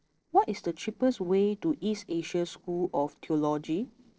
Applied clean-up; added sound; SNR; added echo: neural separator model SepFormer DNS4.